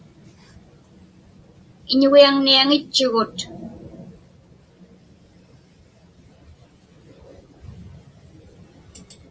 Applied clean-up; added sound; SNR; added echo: none; none; none; none.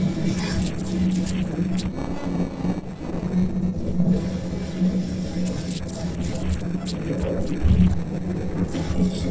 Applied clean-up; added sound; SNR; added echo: neural separator model SepFormer DNS4.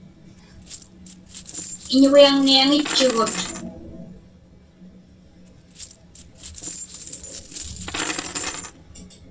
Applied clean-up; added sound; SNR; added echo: none; Coin (dropping); 10 dB; reverberation time 0.2 s.